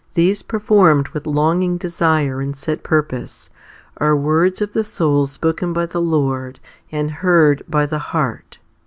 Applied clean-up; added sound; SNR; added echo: none; none; none; none.